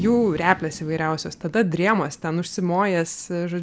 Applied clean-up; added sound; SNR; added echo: none; Fireworks; 19 dB; none.